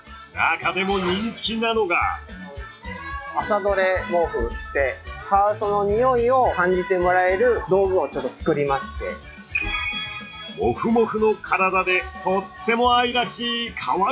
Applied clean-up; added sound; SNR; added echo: classical method log-MMSE.